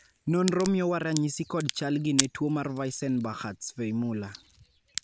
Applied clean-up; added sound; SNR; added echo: none; Crack; 9 dB; none.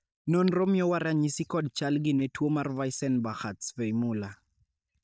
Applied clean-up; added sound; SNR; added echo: neural mask model DeepFilterNet 3.